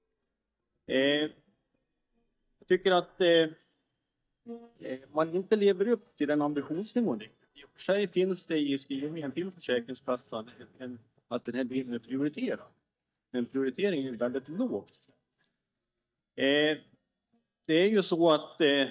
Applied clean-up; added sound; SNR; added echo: neural mask model DeepFilterNet 3.